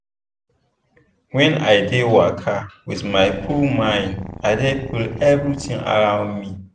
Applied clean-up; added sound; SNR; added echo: none; Purr; 13 dB; none.